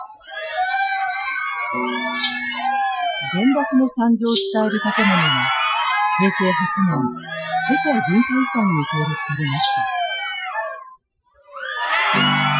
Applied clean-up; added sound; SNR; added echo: classical method Wiener filter.